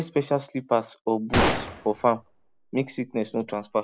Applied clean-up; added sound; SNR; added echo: none; Gunshot, gunfire; 2 dB; none.